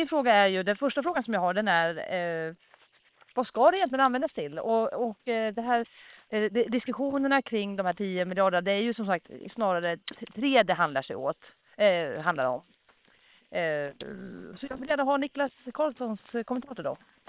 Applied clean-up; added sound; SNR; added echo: neural separator model SepFormer WHAM!.